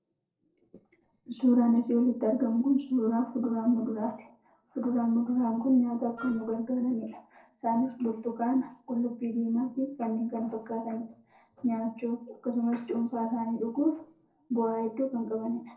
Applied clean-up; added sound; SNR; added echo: neural separator model SepFormer DNS4.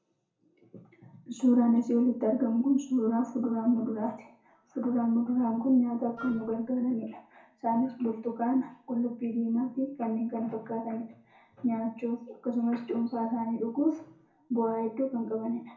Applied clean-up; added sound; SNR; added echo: none; Wind instrument, woodwind instrument; 17 dB; reverberation time 0.6 s.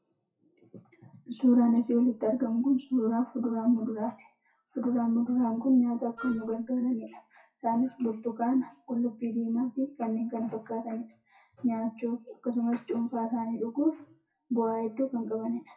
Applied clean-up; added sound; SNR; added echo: classical method WPE with log-MMSE.